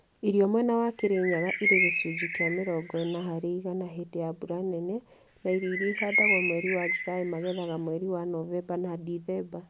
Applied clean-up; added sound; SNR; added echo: none; Bird; 1 dB; none.